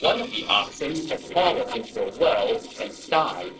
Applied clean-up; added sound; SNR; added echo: neural separator model SepFormer DNS4.